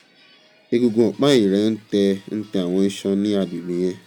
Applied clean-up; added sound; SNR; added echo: none; none; none; none.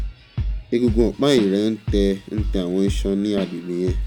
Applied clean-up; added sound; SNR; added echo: none; Drum / Drum kit; 5 dB; none.